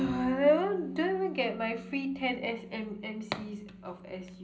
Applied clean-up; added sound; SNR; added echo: none; Bass guitar; 13 dB; reverberation time 0.5 s.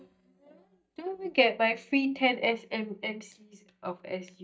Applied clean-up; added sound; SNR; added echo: neural mask model DeepFilterNet 3.